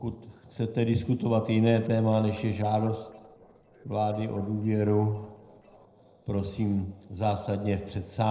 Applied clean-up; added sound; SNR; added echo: neural separator model SepFormer DNS4.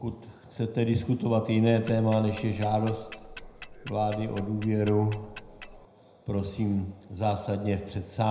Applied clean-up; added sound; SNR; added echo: none; Tick-tock; 17 dB; reverberation time 0.6 s.